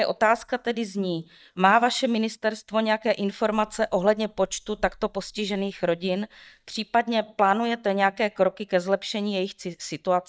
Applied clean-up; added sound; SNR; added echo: neural mask model DeepFilterNet 3.